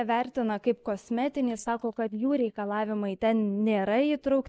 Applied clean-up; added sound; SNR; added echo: neural mask model DeepFilterNet 3.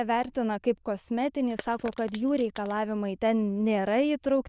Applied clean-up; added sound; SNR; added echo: neural diffusion model UNIVERSE++.